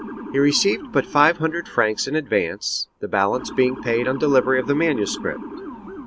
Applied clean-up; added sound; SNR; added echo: none; Motor vehicle (road) / Siren; 13 dB; none.